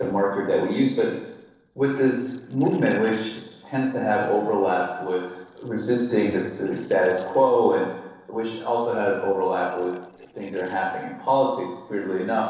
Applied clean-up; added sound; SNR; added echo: neural separator model SepFormer DNS4.